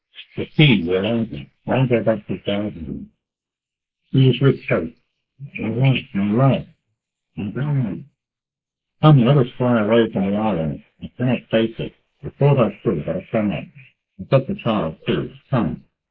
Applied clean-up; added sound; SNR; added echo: neural mask model Resemble Enhance denoiser.